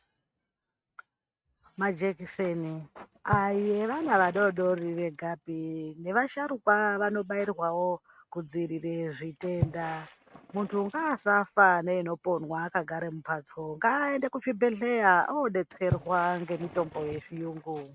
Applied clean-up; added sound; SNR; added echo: neural mask model RNNoise.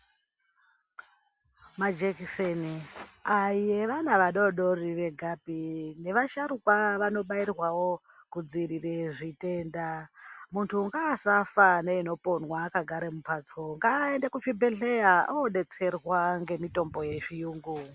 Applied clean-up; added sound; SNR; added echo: none; none; none; none.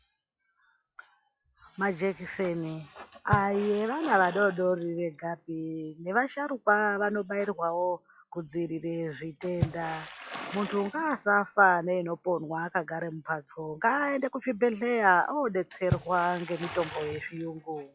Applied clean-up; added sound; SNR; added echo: classical method log-MMSE.